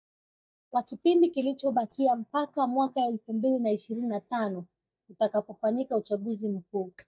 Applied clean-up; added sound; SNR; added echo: neural mask model DeepFilterNet 3.